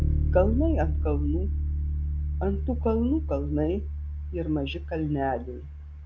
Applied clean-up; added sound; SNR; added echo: none; Bass guitar; -1 dB; none.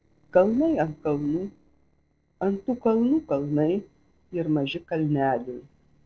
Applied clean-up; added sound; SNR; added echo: neural separator model SepFormer DNS4.